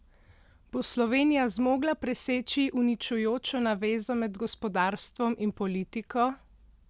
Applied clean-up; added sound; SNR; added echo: none; none; none; none.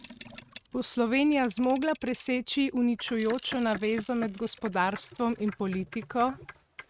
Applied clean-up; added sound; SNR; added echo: neural mask model RNNoise.